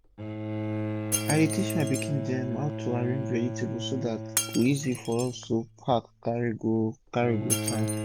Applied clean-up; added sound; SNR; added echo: none; Shatter + Bowed string instrument; 4 dB; none.